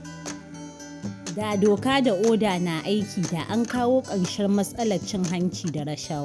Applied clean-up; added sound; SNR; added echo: none; Acoustic guitar; 13 dB; none.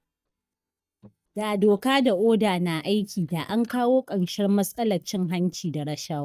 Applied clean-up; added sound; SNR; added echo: neural mask model DeepFilterNet 3.